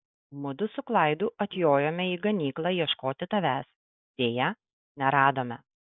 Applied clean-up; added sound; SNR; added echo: neural mask model Resemble Enhance denoiser.